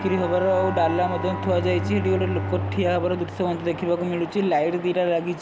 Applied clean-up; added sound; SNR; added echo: none; Bowed string instrument; 7 dB; none.